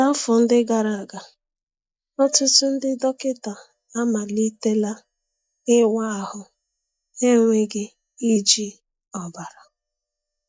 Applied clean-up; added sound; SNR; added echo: neural mask model DeepFilterNet 3.